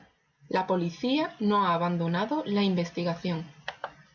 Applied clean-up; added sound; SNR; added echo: none; none; none; none.